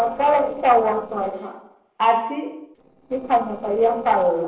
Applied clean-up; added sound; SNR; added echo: neural separator model SepFormer DNS4.